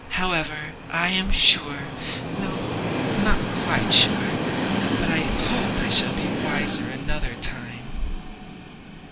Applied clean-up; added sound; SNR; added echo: none; Train; 4 dB; none.